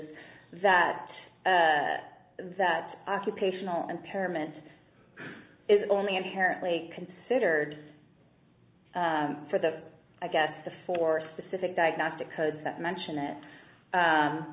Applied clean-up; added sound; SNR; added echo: none; none; none; none.